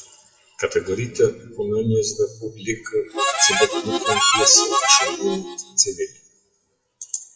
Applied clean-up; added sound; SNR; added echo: classical method WPE with log-MMSE.